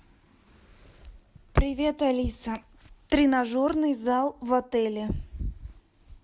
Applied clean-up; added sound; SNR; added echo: none; none; none; none.